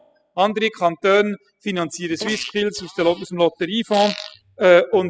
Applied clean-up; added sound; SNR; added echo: classical method spectral subtraction.